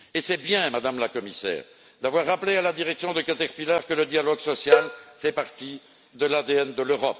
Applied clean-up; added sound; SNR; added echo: none; Cowbell; 2 dB; none.